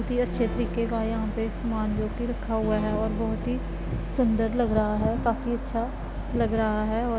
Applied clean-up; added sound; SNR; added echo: none; Guitar; 13 dB; none.